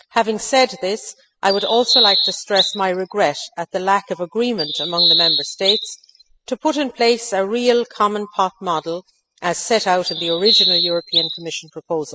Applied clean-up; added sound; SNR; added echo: classical method spectral subtraction.